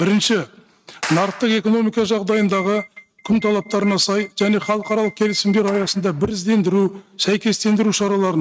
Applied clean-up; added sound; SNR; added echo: neural mask model RNNoise.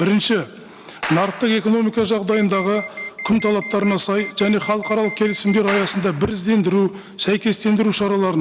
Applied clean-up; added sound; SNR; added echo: none; Alarm + Clapping; 13 dB; none.